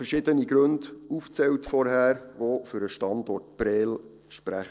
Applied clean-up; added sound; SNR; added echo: neural separator model SepFormer DNS4.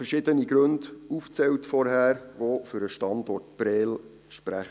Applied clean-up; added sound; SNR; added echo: none; none; none; none.